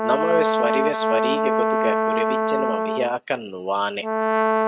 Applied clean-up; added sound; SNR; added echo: neural mask model RNNoise.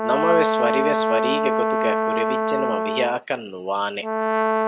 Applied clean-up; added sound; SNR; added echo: none; Brass instrument; -3 dB; none.